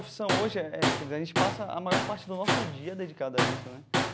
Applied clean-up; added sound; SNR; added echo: none; Tools; -3 dB; none.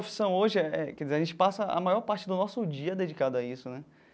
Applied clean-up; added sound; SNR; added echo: none; none; none; none.